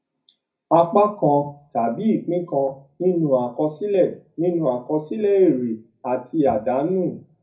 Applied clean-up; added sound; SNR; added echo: none; none; none; reverberation time 0.4 s.